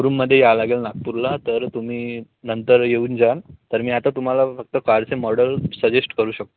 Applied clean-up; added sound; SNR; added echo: none; none; none; none.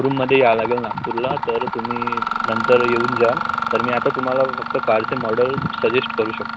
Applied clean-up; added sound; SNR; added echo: none; Mechanisms; 4 dB; none.